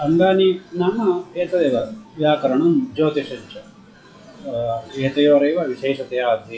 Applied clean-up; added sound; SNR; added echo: classical method WPE with log-MMSE.